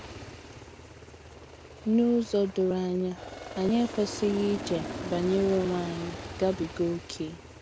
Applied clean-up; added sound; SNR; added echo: none; Aircraft; 11 dB; none.